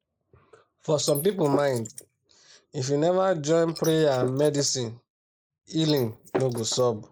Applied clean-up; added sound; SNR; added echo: neural mask model Resemble Enhance denoiser.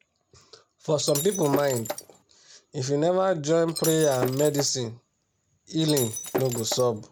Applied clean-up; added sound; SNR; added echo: none; Shatter; 7 dB; none.